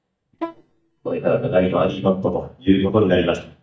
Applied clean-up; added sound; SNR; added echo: neural mask model DeepFilterNet 3.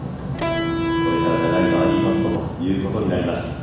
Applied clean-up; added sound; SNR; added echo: none; Electric guitar; -1 dB; reverberation time 1.1 s.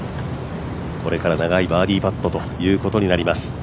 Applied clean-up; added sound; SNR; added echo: none; none; none; none.